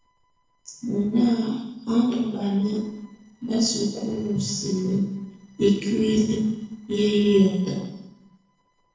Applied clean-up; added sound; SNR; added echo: neural separator model SepFormer DNS4.